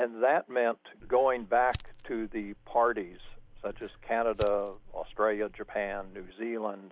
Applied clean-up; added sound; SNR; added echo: none; Fire; 16 dB; none.